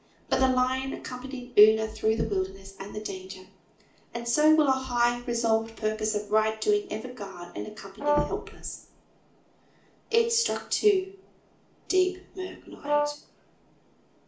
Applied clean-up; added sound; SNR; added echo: none; Brass instrument; 1 dB; reverberation time 0.4 s.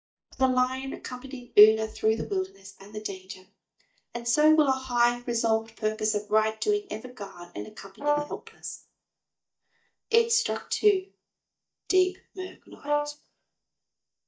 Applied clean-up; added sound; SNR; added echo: neural mask model DeepFilterNet 3.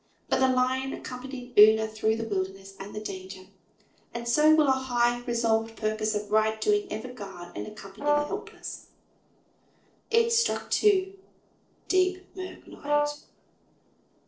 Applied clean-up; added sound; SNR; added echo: neural separator model SepFormer DNS4.